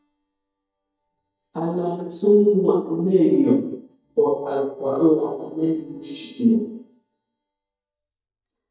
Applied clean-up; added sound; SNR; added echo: neural mask model DeepFilterNet 3.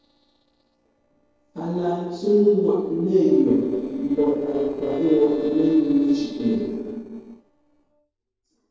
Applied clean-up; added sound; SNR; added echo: neural separator model SepFormer DNS4.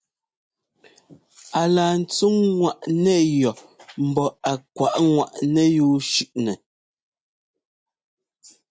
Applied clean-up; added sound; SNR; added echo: none; none; none; none.